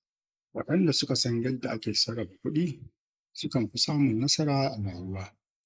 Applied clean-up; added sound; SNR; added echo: neural mask model Resemble Enhance denoiser.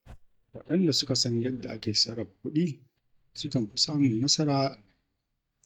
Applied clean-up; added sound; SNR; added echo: neural mask model DeepFilterNet 3.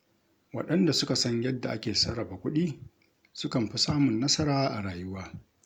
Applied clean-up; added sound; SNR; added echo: none; none; none; none.